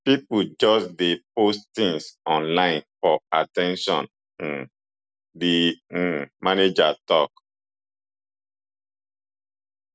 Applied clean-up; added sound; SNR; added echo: none; none; none; none.